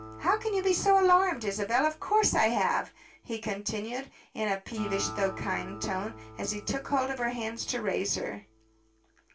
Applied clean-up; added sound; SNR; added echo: none; Acoustic guitar; 16 dB; reverberation time 0.2 s.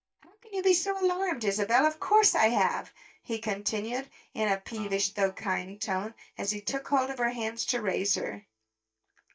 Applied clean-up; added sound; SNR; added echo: neural mask model DeepFilterNet 3.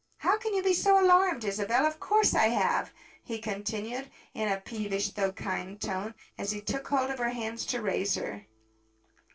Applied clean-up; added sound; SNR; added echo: neural separator model SepFormer DNS4.